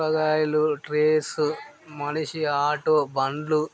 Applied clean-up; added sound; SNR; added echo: none; none; none; none.